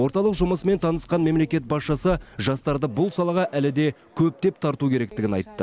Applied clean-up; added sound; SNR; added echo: none; none; none; none.